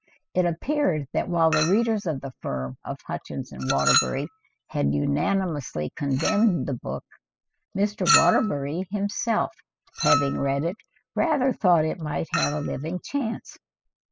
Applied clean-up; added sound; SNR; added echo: classical method spectral subtraction.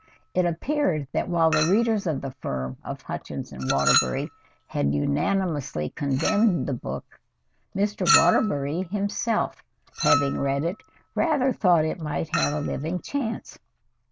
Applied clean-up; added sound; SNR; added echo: none; Chink, clink; 8 dB; none.